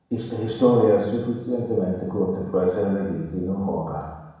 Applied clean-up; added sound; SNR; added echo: none; none; none; reverberation time 1.1 s.